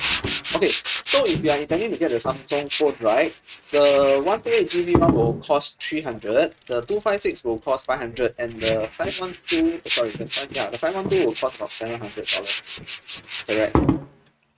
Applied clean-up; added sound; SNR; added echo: neural mask model RNNoise.